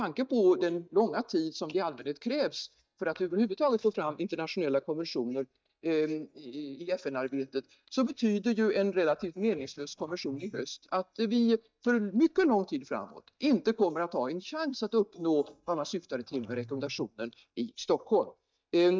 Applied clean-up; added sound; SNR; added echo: neural mask model DeepFilterNet 3.